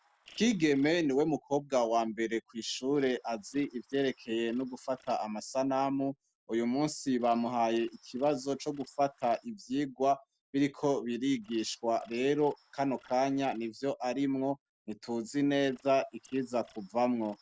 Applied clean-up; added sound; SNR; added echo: neural separator model SepFormer DNS4.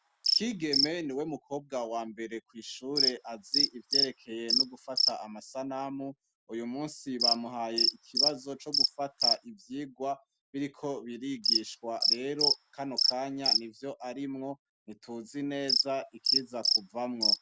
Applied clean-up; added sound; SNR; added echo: none; Cricket; -4 dB; none.